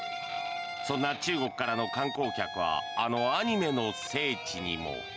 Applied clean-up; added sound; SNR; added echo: none; Guitar; 10 dB; none.